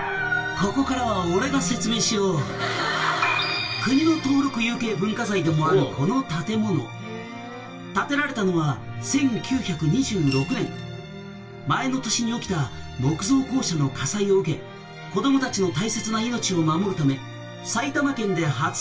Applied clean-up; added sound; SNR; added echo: none; Coin (dropping) / Glass; 15 dB; reverberation time 0.2 s.